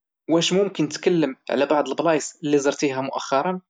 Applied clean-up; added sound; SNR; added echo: none; none; none; none.